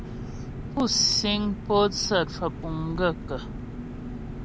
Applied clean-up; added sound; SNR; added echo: none; Engine; 7 dB; none.